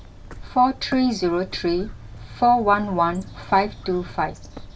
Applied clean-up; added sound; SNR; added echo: none; Bird; 15 dB; reverberation time 0.2 s.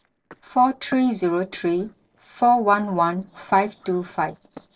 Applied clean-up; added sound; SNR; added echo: neural separator model SepFormer DNS4.